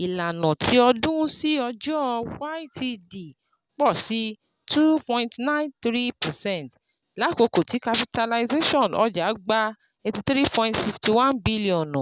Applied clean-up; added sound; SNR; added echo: none; none; none; none.